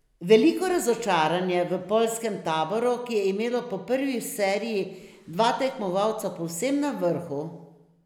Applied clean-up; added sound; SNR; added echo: none; none; none; none.